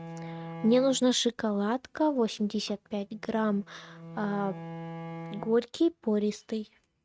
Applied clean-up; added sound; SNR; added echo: neural mask model RNNoise.